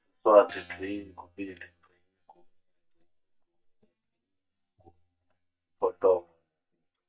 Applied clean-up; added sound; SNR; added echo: neural mask model DeepFilterNet 3.